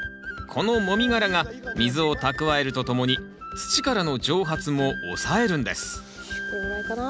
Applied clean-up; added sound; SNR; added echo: none; none; none; none.